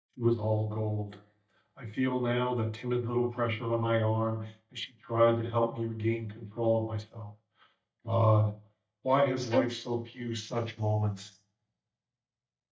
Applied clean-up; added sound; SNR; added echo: neural mask model DeepFilterNet 3.